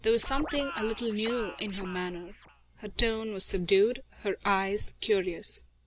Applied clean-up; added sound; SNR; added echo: none; Scratching (performance technique); 13 dB; none.